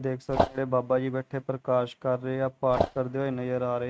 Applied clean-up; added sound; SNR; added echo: neural mask model RNNoise.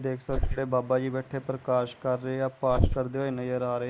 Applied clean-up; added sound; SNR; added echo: neural mask model Resemble Enhance denoiser.